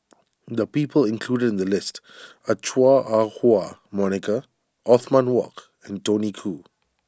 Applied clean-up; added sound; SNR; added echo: none; none; none; none.